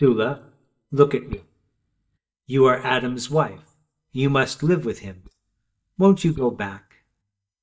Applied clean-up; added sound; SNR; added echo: neural mask model DeepFilterNet 3.